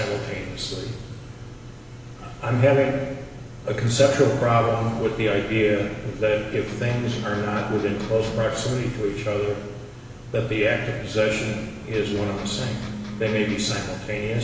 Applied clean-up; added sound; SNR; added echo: none; Electric guitar; 11 dB; reverberation time 1.4 s.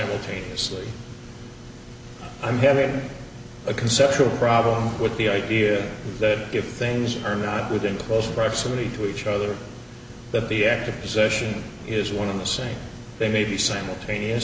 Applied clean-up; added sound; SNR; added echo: none; none; none; none.